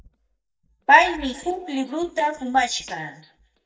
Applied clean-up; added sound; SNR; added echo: neural mask model DeepFilterNet 3.